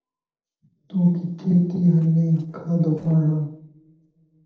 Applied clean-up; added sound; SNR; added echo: neural separator model SepFormer DNS4.